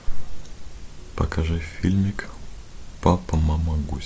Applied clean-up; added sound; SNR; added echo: none; none; none; none.